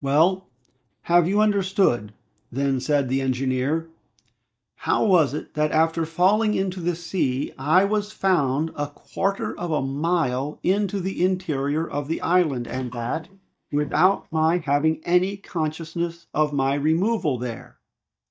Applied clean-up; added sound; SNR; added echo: neural mask model DeepFilterNet 3.